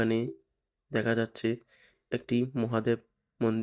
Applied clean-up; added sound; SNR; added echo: neural mask model DeepFilterNet 3.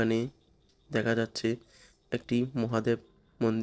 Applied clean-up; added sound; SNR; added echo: neural separator model SepFormer DNS4.